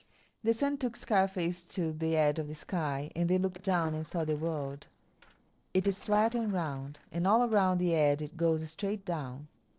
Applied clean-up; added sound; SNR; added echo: neural separator model SepFormer DNS4.